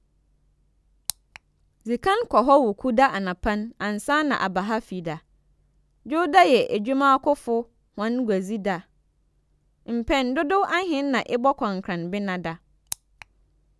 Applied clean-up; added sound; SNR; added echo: none; none; none; none.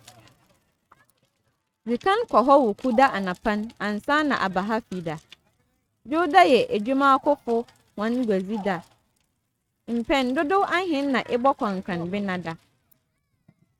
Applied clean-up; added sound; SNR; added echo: neural mask model RNNoise.